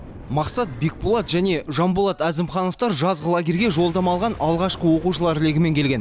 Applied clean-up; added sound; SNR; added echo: none; Boom; 18 dB; none.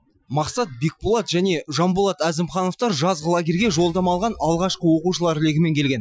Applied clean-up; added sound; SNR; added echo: classical method Wiener filter.